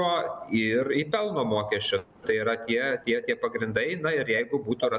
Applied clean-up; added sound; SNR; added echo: none; none; none; none.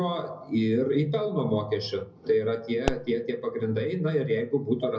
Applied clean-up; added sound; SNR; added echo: none; Explosion; 9 dB; reverberation time 0.4 s.